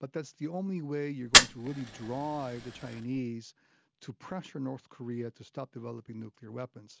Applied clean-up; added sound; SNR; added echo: none; Fire; -5 dB; none.